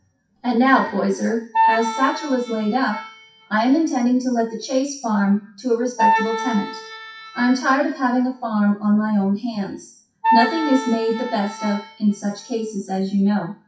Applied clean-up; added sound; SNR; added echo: classical method WPE with log-MMSE.